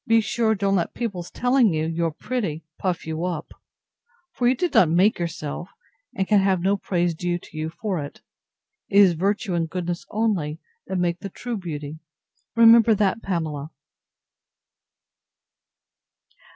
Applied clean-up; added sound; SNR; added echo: none; none; none; none.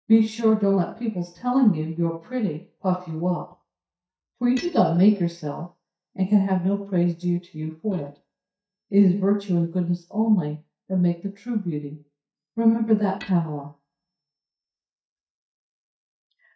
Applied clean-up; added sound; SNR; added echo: neural mask model DeepFilterNet 3.